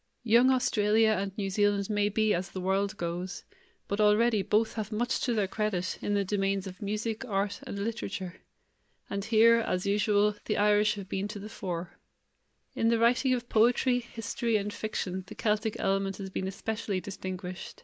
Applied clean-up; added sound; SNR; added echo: neural mask model Resemble Enhance denoiser.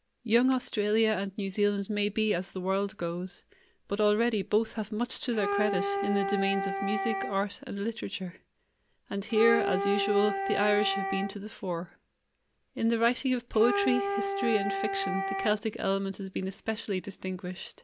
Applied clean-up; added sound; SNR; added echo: none; Wind instrument, woodwind instrument; 3 dB; none.